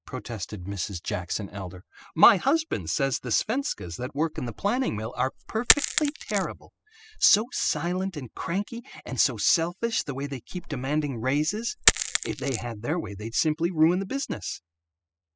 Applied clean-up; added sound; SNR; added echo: classical method spectral subtraction.